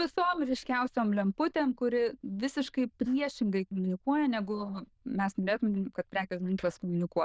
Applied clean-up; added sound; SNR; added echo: neural diffusion model UNIVERSE++.